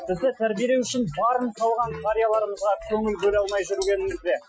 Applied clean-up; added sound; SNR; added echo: classical method Wiener filter.